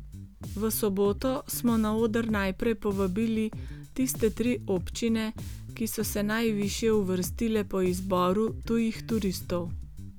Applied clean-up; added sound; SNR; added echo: none; Bass guitar; 12 dB; none.